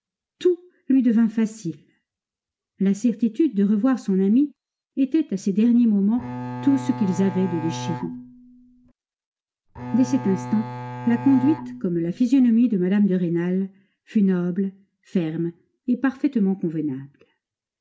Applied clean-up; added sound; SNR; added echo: none; Bowed string instrument; 10 dB; none.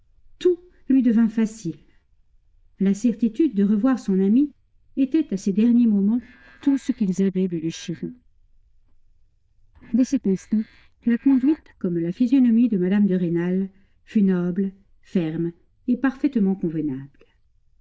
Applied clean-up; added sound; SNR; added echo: neural diffusion model UNIVERSE++.